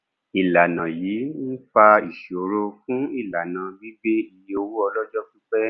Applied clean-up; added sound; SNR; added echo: none; none; none; none.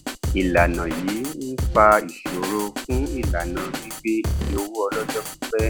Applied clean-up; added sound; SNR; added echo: none; Drum kit; 4 dB; none.